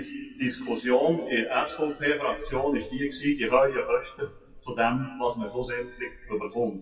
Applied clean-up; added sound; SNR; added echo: classical method WPE with log-MMSE.